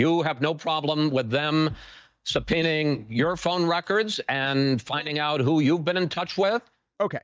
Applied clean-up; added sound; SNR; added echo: neural mask model DeepFilterNet 3.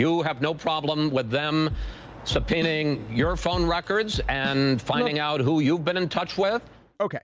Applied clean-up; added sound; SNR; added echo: none; Drum kit; 10 dB; none.